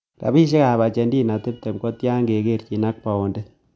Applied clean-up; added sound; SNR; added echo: none; none; none; none.